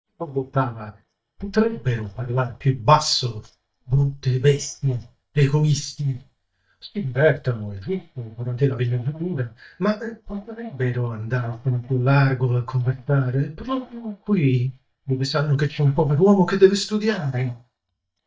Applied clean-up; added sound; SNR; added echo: neural mask model DeepFilterNet 3.